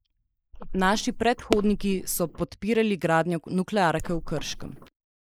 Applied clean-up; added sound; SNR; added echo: neural mask model Resemble Enhance denoiser.